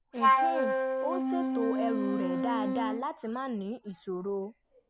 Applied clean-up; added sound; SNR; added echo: none; Wind instrument, woodwind instrument; -4 dB; none.